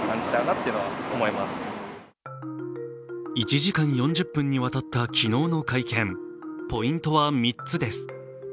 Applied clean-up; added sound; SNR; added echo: none; none; none; none.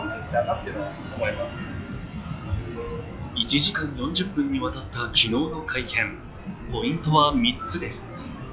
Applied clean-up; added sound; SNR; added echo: classical method log-MMSE.